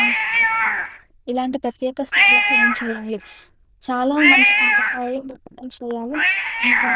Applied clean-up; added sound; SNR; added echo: neural diffusion model UNIVERSE++.